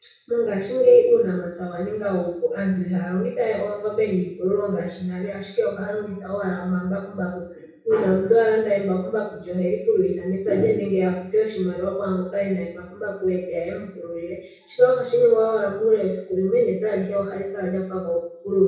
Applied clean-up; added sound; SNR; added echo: none; none; none; reverberation time 0.6 s.